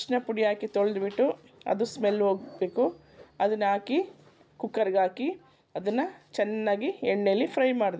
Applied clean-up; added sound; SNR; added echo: none; none; none; none.